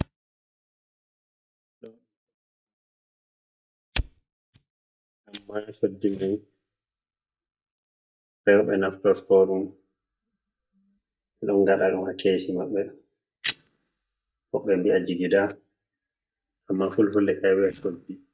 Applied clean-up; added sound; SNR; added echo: neural mask model DeepFilterNet 3.